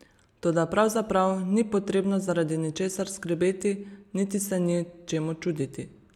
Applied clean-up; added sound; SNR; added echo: none; none; none; none.